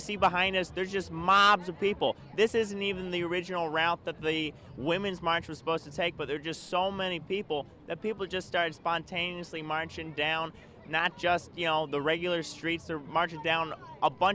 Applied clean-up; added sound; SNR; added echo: none; none; none; none.